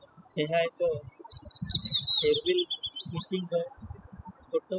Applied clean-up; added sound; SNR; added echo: classical method spectral subtraction.